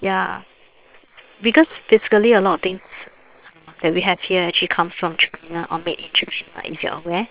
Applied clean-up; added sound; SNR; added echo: neural separator model SepFormer WHAM!.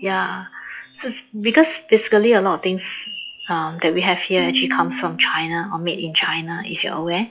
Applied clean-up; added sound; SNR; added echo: classical method log-MMSE.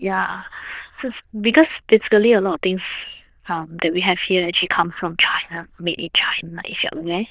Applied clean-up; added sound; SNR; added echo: neural diffusion model UNIVERSE++.